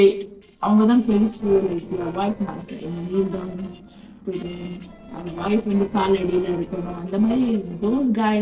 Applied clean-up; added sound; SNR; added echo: neural separator model SepFormer DNS4.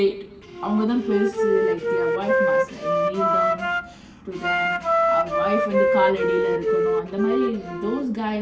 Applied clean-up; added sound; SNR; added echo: none; Wind instrument, woodwind instrument; -4 dB; reverberation time 0.9 s.